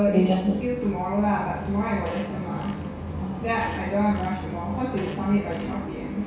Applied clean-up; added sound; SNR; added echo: none; Fart; 18 dB; reverberation time 0.6 s.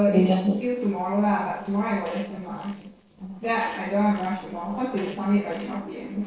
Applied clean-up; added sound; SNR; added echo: neural separator model SepFormer DNS4.